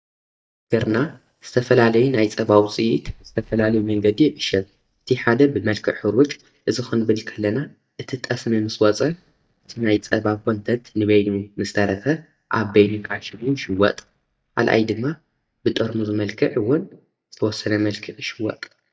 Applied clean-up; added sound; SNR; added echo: neural mask model DeepFilterNet 3.